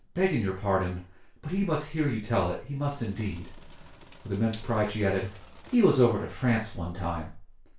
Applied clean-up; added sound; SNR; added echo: none; Bathtub (filling or washing); 15 dB; reverberation time 0.2 s.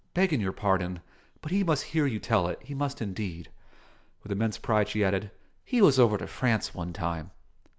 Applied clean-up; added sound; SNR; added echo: none; none; none; none.